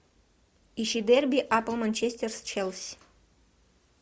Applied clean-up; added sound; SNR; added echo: none; none; none; none.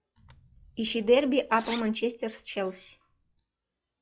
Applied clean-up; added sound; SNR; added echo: classical method log-MMSE.